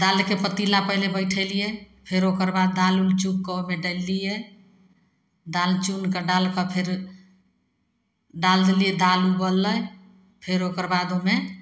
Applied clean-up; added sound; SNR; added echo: none; none; none; none.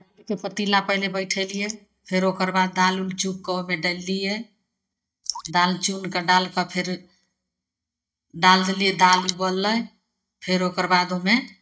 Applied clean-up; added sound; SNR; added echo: neural mask model DeepFilterNet 3.